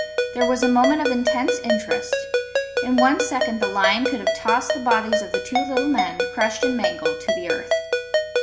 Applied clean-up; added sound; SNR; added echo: none; Ringtone; -1 dB; none.